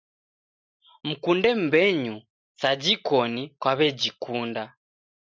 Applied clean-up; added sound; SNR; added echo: none; none; none; none.